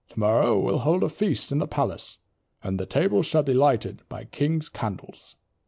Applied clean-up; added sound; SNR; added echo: none; none; none; none.